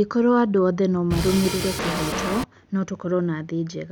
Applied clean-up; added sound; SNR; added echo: none; Drum kit; 4 dB; none.